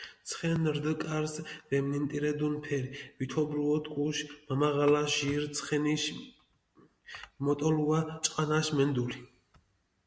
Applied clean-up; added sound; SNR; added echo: none; none; none; none.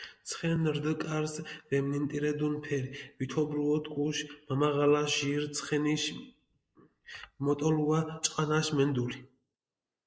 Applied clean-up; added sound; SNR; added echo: neural mask model Resemble Enhance denoiser.